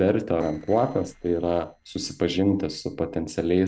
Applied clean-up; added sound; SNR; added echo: neural separator model SepFormer DNS4.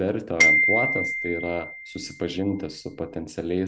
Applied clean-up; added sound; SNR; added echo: none; Glockenspiel; -4 dB; none.